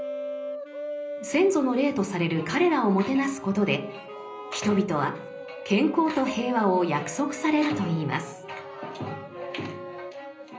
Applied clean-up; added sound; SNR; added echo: none; Wind instrument, woodwind instrument; 17 dB; reverberation time 0.5 s.